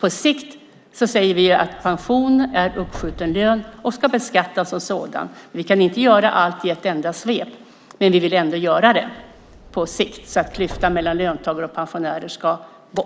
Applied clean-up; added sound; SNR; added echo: none; Subway, metro, underground; 18 dB; none.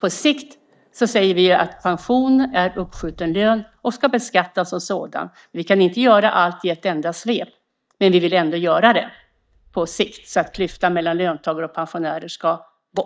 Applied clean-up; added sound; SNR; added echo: neural mask model DeepFilterNet 3.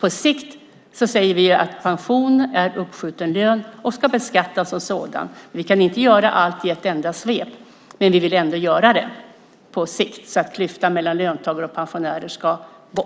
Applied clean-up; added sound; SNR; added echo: none; none; none; none.